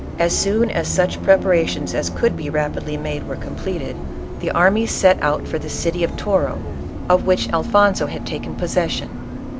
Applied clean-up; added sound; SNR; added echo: none; Bus; 7 dB; none.